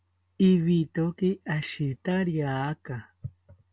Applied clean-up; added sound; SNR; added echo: none; none; none; none.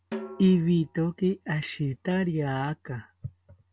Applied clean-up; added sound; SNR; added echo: none; Snare drum; 16 dB; none.